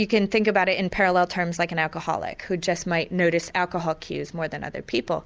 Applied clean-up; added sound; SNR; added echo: none; none; none; none.